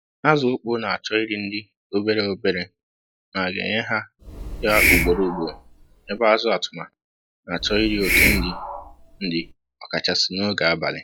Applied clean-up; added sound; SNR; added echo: classical method log-MMSE.